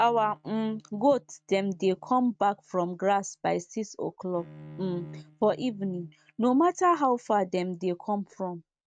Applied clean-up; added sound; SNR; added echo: neural mask model RNNoise.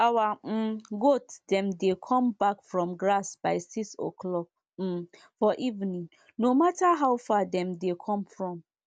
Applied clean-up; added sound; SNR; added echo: none; none; none; none.